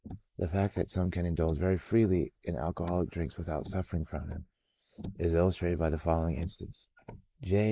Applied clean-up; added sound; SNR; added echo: neural mask model Resemble Enhance denoiser.